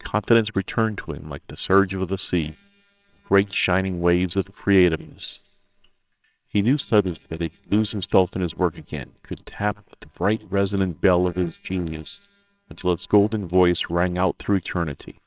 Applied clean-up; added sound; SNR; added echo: neural separator model SepFormer WHAMR!.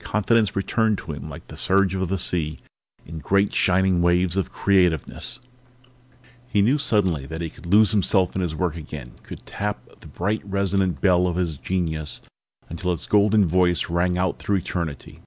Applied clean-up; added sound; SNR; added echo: none; none; none; none.